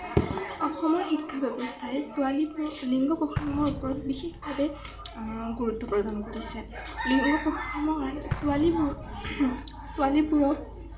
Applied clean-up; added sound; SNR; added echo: none; Explosion; 14 dB; reverberation time 0.5 s.